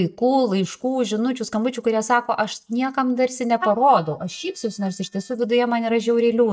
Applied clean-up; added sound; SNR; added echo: neural mask model DeepFilterNet 3.